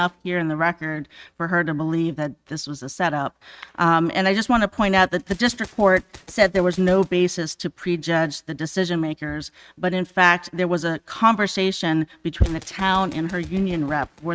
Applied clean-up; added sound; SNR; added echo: neural mask model RNNoise.